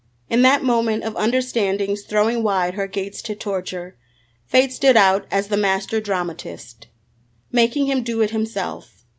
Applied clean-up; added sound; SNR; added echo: none; none; none; none.